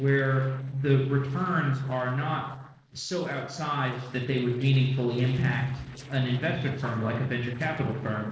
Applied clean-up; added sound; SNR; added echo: neural separator model SepFormer DNS4.